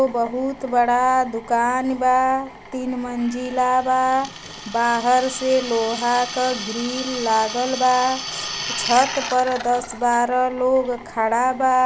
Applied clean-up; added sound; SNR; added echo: none; Drill; 12 dB; none.